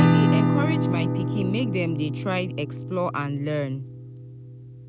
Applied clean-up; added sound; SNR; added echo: none; Acoustic guitar / Strum; -5 dB; none.